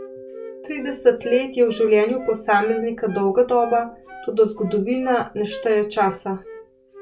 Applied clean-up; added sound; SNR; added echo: none; Wind instrument, woodwind instrument + Mallet percussion; 17 dB; none.